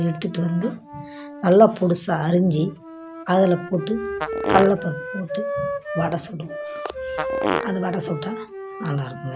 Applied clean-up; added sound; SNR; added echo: none; Wind instrument, woodwind instrument + Fart; 7 dB; none.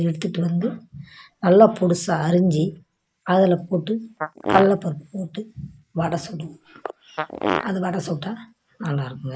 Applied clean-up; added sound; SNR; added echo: neural mask model Resemble Enhance denoiser.